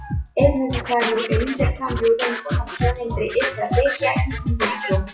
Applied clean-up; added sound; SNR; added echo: classical method WPE with log-MMSE.